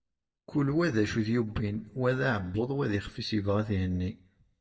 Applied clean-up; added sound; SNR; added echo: neural mask model DeepFilterNet 3.